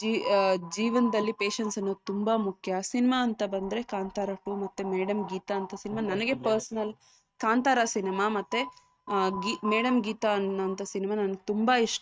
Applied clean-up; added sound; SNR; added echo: neural mask model RNNoise.